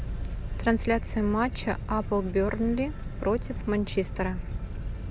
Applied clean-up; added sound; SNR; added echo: none; none; none; none.